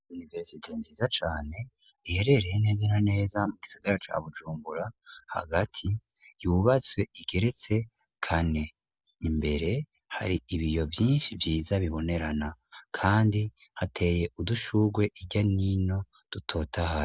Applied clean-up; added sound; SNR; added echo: none; none; none; none.